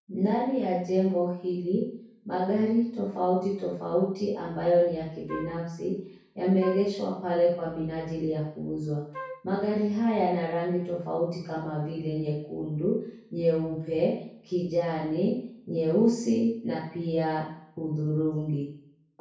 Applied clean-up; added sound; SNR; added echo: none; Wind instrument, woodwind instrument; 14 dB; reverberation time 0.6 s.